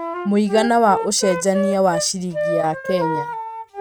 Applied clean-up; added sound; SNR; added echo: neural mask model RNNoise.